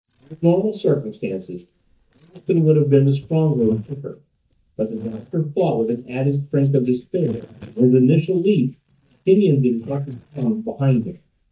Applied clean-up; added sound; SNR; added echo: neural mask model DeepFilterNet 3.